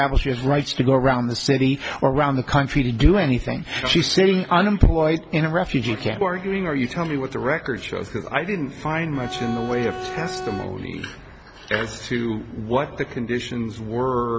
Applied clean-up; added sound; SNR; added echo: none; Bowed string instrument; 10 dB; none.